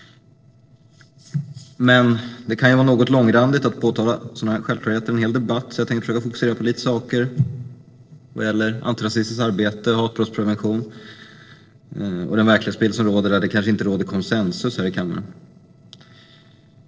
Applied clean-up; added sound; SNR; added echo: neural separator model SepFormer DNS4.